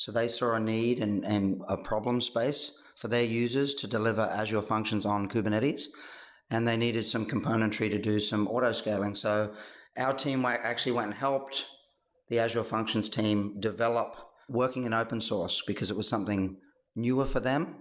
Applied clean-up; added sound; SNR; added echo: none; none; none; none.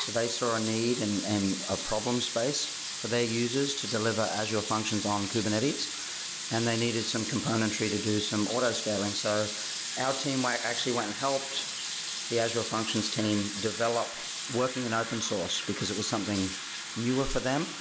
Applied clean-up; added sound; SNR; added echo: none; Sink (filling or washing) / Water tap, faucet; 6 dB; none.